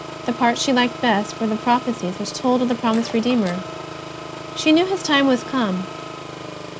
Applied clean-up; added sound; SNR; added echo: none; Engine; 11 dB; none.